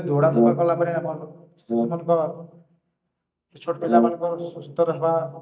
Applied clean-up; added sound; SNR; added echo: neural mask model DeepFilterNet 3.